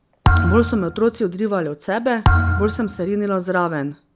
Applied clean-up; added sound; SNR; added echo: none; Thump, thud; 0 dB; none.